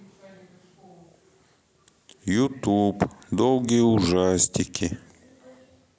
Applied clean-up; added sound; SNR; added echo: none; none; none; none.